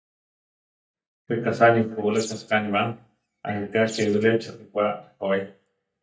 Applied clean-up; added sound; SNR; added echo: neural mask model DeepFilterNet 3.